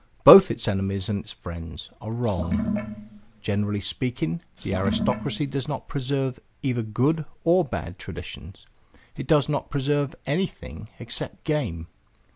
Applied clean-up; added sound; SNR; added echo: none; Sink (filling or washing) / Water; 5 dB; none.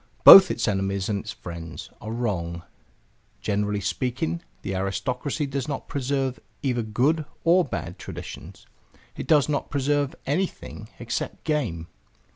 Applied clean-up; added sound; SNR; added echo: none; none; none; none.